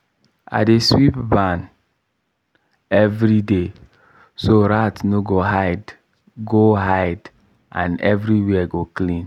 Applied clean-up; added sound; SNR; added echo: none; none; none; none.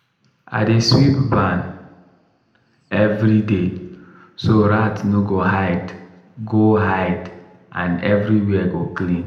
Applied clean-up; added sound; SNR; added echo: none; none; none; reverberation time 0.7 s.